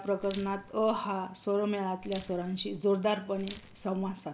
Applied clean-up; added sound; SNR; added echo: none; Rattle; 17 dB; none.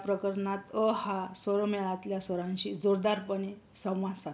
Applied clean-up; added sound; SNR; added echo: none; none; none; none.